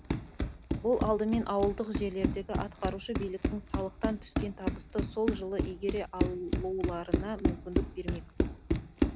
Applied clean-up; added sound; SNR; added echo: none; Run; -1 dB; none.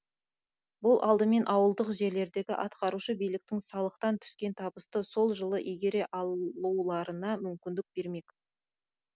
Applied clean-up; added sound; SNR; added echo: none; none; none; none.